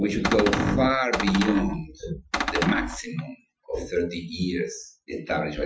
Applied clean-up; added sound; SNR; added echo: classical method Wiener filter.